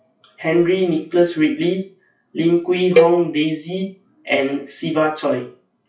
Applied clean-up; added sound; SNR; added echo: classical method WPE with log-MMSE.